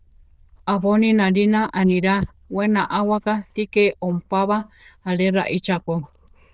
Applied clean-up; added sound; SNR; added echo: neural diffusion model UNIVERSE++.